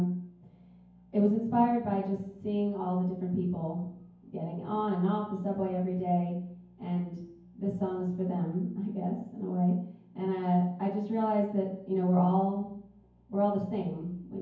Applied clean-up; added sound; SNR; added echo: none; none; none; reverberation time 0.9 s.